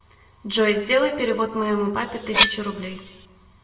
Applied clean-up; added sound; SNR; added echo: none; Cutlery, silverware; 0 dB; reverberation time 0.8 s.